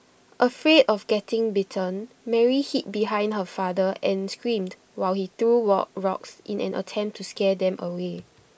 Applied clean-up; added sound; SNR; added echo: none; none; none; none.